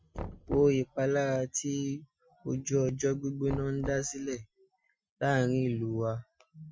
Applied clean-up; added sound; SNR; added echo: classical method Wiener filter.